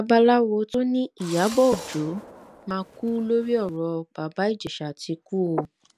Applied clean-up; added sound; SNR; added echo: none; Engine / Drill + Gunshot, gunfire; 16 dB; none.